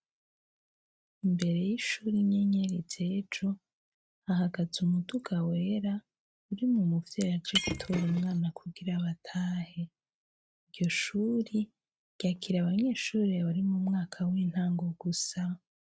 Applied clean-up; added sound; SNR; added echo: neural mask model RNNoise.